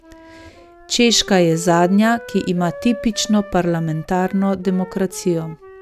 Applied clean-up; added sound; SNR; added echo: none; Wind instrument, woodwind instrument; 18 dB; none.